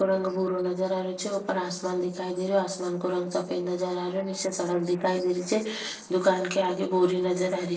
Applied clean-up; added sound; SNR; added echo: neural separator model SepFormer DNS4.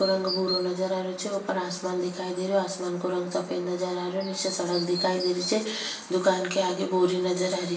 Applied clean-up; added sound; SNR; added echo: none; Chirp, tweet; 13 dB; reverberation time 0.8 s.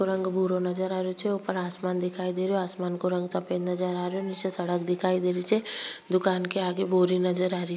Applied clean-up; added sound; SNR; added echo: none; none; none; none.